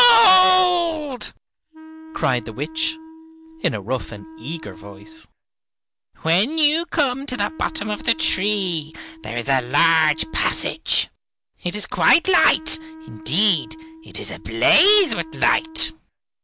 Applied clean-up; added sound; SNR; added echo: none; Wind instrument, woodwind instrument; 17 dB; none.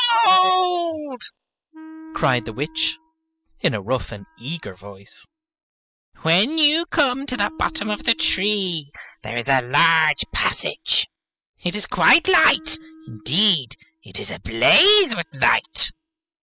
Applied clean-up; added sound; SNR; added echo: classical method spectral subtraction.